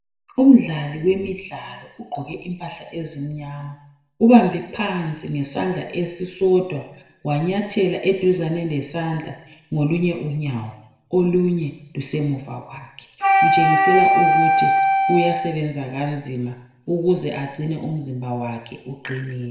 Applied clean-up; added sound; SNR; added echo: none; Wind instrument, woodwind instrument; -4 dB; reverberation time 0.8 s.